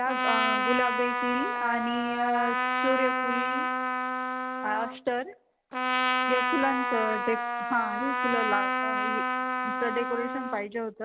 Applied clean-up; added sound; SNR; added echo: none; Trumpet; -2 dB; none.